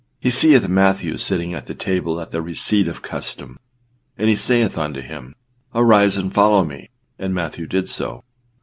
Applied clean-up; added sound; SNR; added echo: none; none; none; none.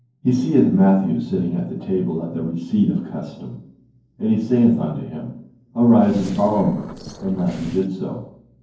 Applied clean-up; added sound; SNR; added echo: neural separator model SepFormer DNS4.